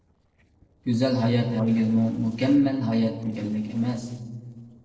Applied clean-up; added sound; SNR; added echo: neural separator model SepFormer DNS4.